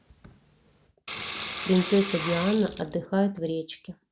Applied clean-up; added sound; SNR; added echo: none; Sink (filling or washing) / Water; 5 dB; none.